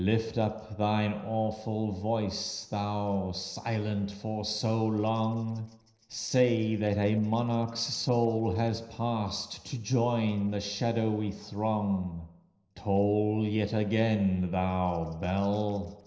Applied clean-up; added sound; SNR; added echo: neural separator model SepFormer DNS4.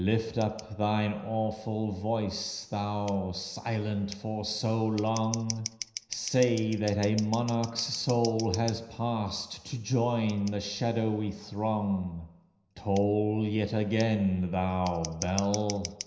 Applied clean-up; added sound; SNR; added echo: none; Scissors; 16 dB; reverberation time 0.9 s.